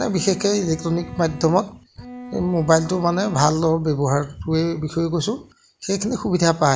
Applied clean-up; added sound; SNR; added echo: none; Bowed string instrument; 17 dB; none.